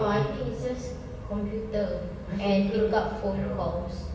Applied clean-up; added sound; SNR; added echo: none; none; none; reverberation time 2.3 s.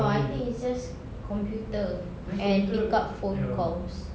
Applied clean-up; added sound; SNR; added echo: none; none; none; none.